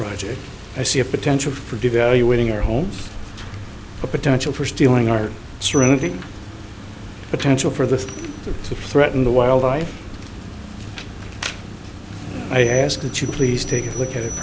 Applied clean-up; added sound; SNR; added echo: none; Rain; 12 dB; none.